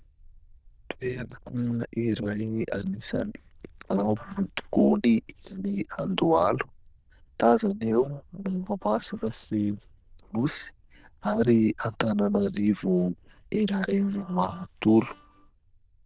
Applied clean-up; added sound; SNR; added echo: neural diffusion model UNIVERSE++.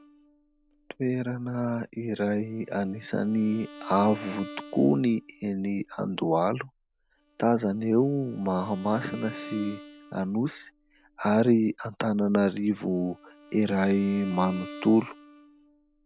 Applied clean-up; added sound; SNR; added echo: none; Bowed string instrument; 19 dB; none.